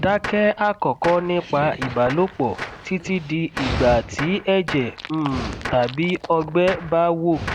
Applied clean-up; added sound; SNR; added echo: none; Gunshot, gunfire + Dog; 10 dB; none.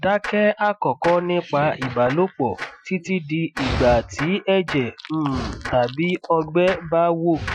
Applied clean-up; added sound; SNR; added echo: classical method Wiener filter.